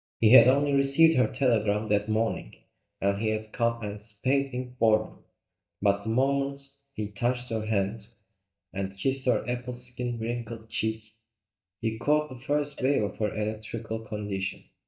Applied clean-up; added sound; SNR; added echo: neural mask model DeepFilterNet 3.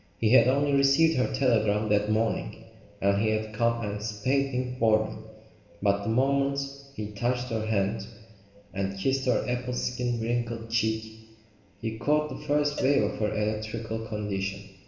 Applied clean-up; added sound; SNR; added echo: none; Cowbell; 17 dB; reverberation time 1.2 s.